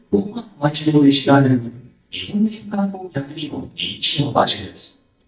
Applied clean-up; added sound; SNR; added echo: neural mask model DeepFilterNet 3.